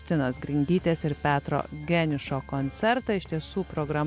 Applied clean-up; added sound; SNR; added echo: none; none; none; none.